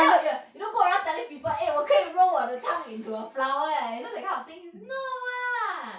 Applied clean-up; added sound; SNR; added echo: none; none; none; none.